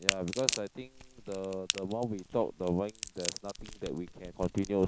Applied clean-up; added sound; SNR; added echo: none; Crack; 4 dB; none.